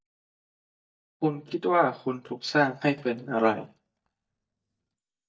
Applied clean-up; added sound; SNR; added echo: neural mask model DeepFilterNet 3.